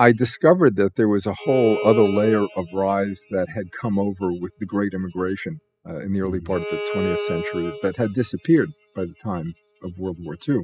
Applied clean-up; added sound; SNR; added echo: classical method spectral subtraction.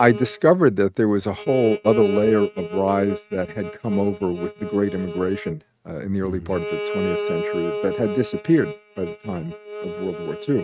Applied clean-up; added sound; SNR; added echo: neural mask model RNNoise.